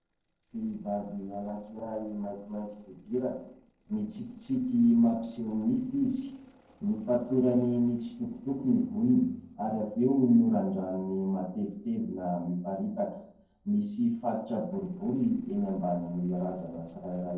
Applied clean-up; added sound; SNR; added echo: neural separator model SepFormer DNS4.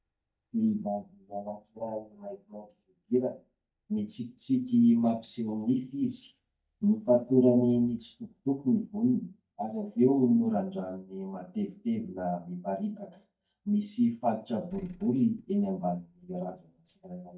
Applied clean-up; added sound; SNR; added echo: neural mask model DeepFilterNet 3.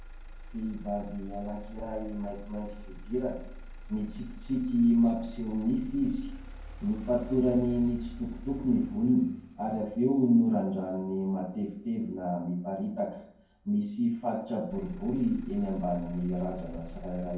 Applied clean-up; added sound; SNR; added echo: none; Motor vehicle (road); 14 dB; reverberation time 0.9 s.